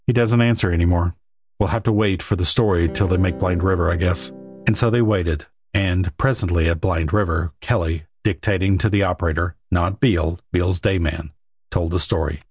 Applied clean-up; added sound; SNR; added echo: none; Electric guitar / Strum; 14 dB; none.